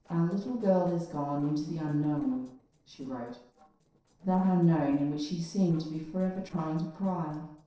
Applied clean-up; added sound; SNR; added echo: neural separator model SepFormer DNS4.